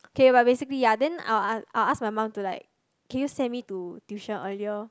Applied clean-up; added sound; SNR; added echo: none; none; none; none.